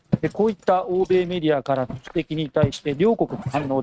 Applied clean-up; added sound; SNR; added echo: neural mask model RNNoise.